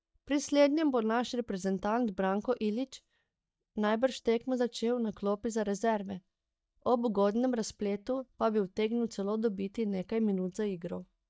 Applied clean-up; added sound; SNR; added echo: neural mask model DeepFilterNet 3.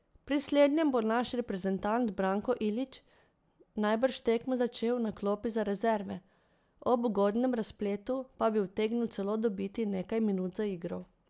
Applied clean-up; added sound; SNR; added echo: none; none; none; none.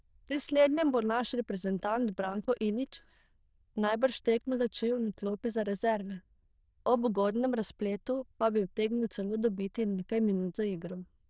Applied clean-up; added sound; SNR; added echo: neural diffusion model UNIVERSE++.